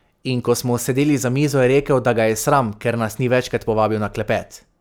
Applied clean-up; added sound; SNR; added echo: none; none; none; none.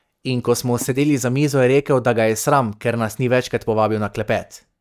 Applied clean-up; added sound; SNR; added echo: neural mask model DeepFilterNet 3.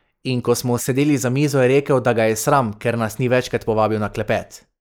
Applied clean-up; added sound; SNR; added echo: neural mask model Resemble Enhance denoiser.